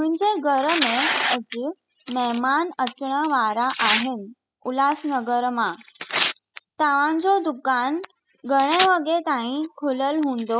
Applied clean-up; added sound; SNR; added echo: classical method spectral subtraction.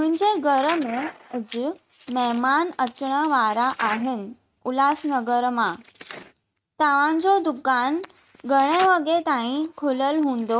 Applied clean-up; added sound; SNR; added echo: neural mask model RNNoise.